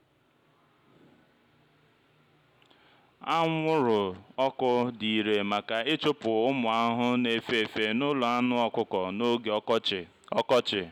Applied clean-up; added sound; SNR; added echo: none; none; none; none.